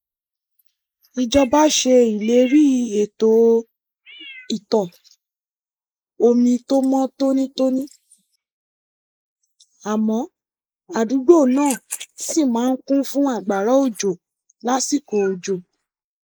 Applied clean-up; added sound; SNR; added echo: neural mask model Resemble Enhance denoiser.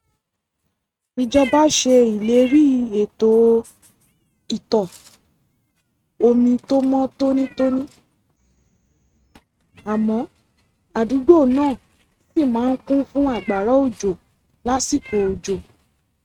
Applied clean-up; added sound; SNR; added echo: neural mask model RNNoise.